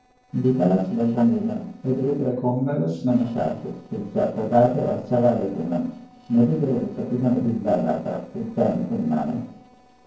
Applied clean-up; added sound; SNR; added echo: neural separator model SepFormer DNS4.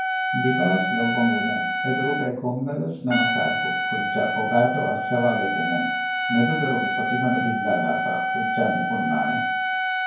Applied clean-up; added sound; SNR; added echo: none; Trumpet; 0 dB; reverberation time 0.9 s.